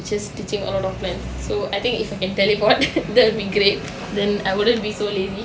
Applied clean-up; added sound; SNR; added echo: none; none; none; none.